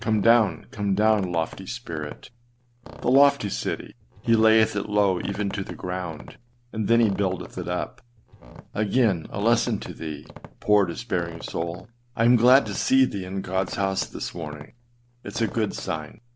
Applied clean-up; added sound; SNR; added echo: none; Squeak; 19 dB; none.